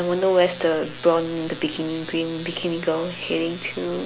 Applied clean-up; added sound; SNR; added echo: none; none; none; none.